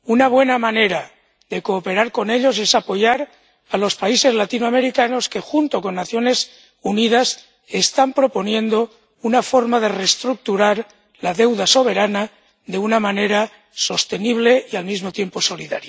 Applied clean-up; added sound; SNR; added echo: none; none; none; none.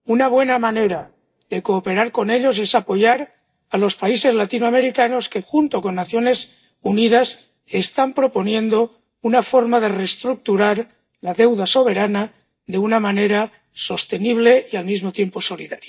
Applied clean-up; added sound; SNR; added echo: neural mask model DeepFilterNet 3.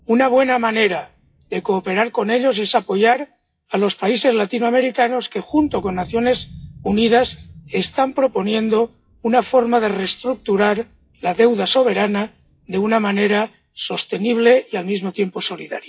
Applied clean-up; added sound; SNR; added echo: classical method WPE with log-MMSE.